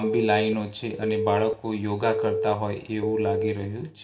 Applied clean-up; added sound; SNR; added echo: none; Telephone; 1 dB; reverberation time 0.5 s.